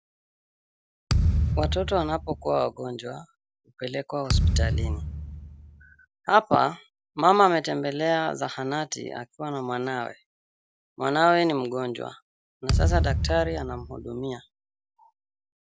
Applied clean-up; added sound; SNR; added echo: none; Thump, thud; 0 dB; none.